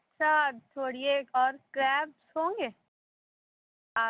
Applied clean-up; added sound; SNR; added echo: none; none; none; none.